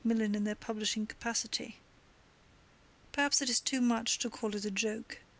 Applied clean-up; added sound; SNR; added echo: none; none; none; none.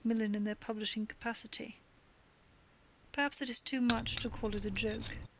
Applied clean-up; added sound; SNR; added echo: none; Keys jangling; -5 dB; none.